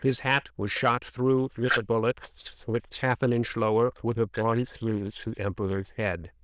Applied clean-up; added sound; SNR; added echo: neural diffusion model UNIVERSE++.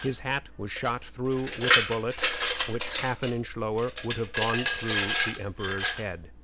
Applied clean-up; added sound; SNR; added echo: none; Glass; -3 dB; none.